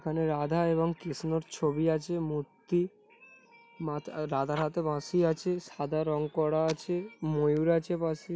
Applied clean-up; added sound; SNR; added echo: none; none; none; none.